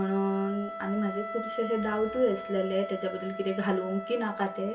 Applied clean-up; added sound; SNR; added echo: none; Wind instrument, woodwind instrument; 9 dB; reverberation time 0.2 s.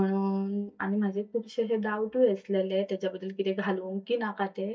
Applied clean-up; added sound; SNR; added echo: neural mask model DeepFilterNet 3.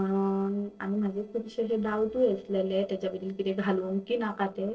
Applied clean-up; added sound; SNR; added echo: neural separator model SepFormer DNS4.